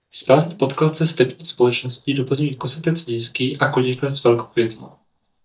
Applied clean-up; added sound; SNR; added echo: neural mask model DeepFilterNet 3.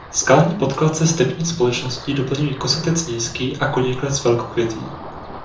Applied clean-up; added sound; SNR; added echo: none; Ocean; 16 dB; reverberation time 0.6 s.